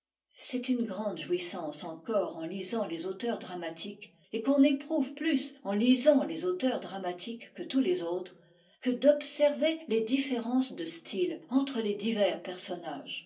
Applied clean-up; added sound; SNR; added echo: none; none; none; reverberation time 0.3 s.